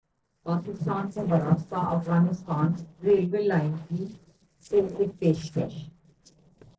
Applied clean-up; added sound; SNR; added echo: neural separator model SepFormer DNS4.